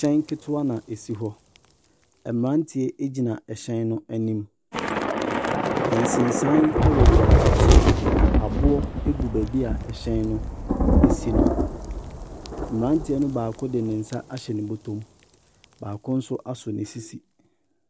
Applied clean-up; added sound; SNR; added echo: none; Thunder / Rain; -4 dB; none.